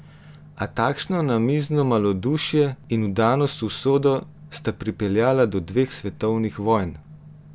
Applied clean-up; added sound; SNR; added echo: none; none; none; none.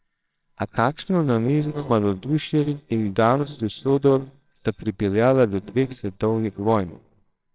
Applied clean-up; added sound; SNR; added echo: neural separator model SepFormer WHAMR!.